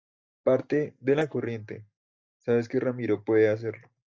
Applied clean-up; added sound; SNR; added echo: neural mask model DeepFilterNet 3.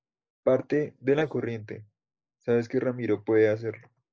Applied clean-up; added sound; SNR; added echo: neural mask model Resemble Enhance denoiser.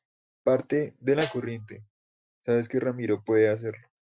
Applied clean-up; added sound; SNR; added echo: classical method Wiener filter.